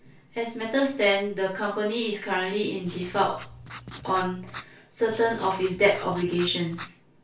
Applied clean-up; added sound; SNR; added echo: none; Writing; 13 dB; reverberation time 0.3 s.